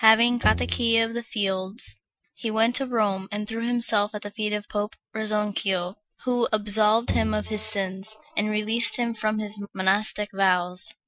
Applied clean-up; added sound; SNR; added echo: classical method Wiener filter.